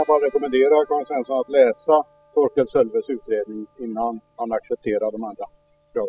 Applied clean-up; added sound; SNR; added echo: classical method spectral subtraction.